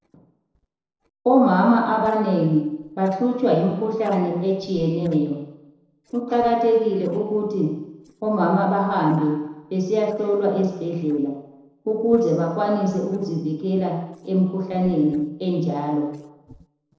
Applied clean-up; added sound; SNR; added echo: neural separator model SepFormer DNS4.